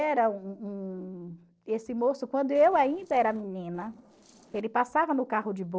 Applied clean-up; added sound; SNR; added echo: neural separator model SepFormer DNS4.